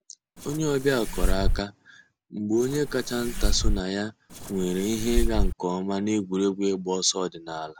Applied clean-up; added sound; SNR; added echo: none; Fireworks; -3 dB; none.